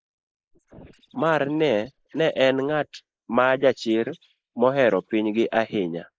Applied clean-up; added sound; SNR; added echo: neural mask model Resemble Enhance denoiser.